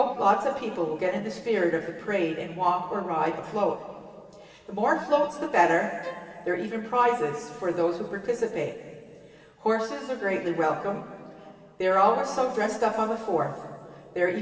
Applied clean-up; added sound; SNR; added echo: none; Bowed string instrument; 18 dB; reverberation time 2.7 s.